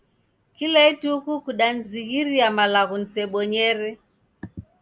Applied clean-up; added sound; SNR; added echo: none; none; none; none.